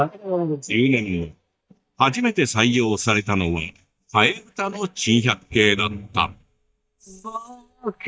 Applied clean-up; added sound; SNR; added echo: neural mask model DeepFilterNet 3.